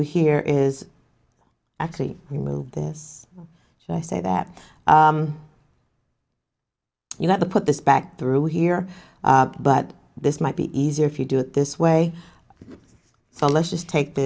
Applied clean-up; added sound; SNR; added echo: none; none; none; none.